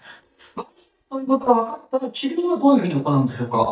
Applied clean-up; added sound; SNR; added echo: neural mask model DeepFilterNet 3.